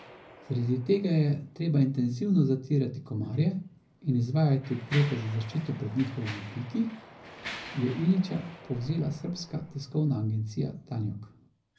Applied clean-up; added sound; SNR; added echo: none; Mechanisms; 18 dB; reverberation time 0.4 s.